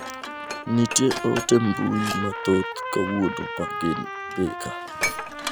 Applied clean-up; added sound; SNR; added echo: none; Trumpet + Dishes, pots, and pans; 6 dB; none.